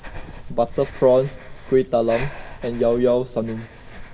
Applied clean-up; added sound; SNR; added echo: none; Breathing; 12 dB; reverberation time 1.0 s.